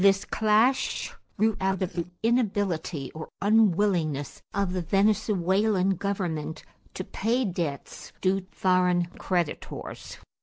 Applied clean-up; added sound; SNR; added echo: neural separator model SepFormer DNS4.